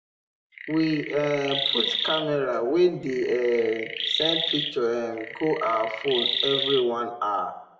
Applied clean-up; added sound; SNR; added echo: none; Chirp, tweet; 4 dB; reverberation time 0.7 s.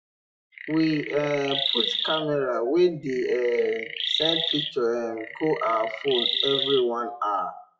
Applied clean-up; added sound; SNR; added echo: classical method WPE with log-MMSE.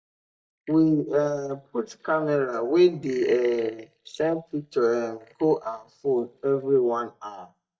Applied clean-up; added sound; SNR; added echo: neural mask model DeepFilterNet 3.